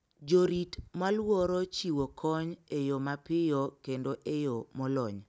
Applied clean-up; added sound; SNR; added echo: none; none; none; none.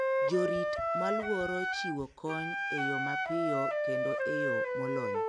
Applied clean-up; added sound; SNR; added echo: none; Wind instrument, woodwind instrument; -4 dB; none.